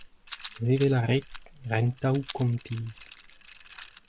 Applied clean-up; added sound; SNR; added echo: none; Rattle; 18 dB; none.